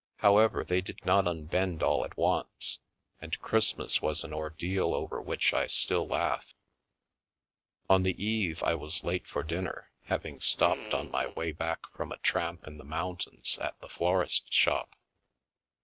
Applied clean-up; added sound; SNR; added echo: neural mask model RNNoise.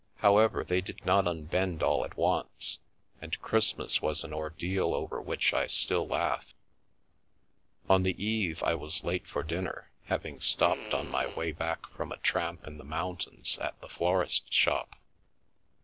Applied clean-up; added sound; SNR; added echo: none; Fart; 14 dB; none.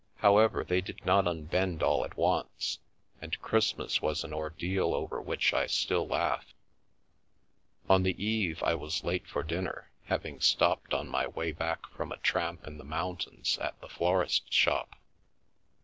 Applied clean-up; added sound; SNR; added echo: none; none; none; none.